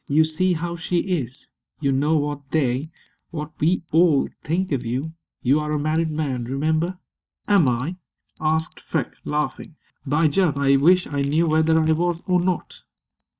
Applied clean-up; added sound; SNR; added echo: neural mask model DeepFilterNet 3.